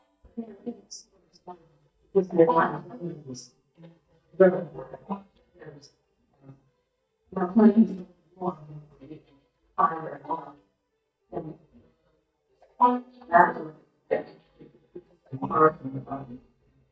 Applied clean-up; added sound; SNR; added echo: neural mask model DeepFilterNet 3.